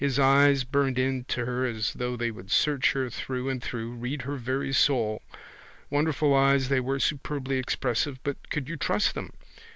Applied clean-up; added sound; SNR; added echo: none; none; none; none.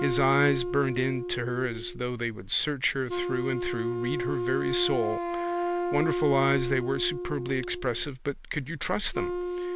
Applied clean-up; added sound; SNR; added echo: none; Wind instrument, woodwind instrument; 3 dB; none.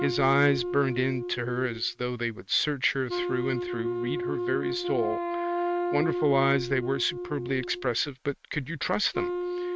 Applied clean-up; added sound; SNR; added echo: neural mask model RNNoise.